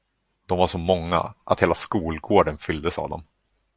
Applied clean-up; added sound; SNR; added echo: none; none; none; none.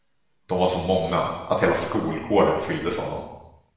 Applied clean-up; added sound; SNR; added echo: none; none; none; reverberation time 0.9 s.